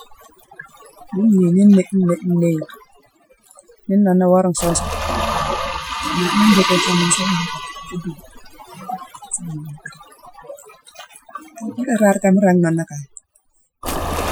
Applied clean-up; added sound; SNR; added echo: classical method Wiener filter.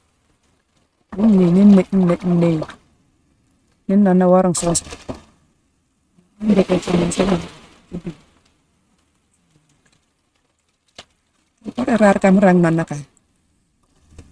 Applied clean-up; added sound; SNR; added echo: neural mask model RNNoise.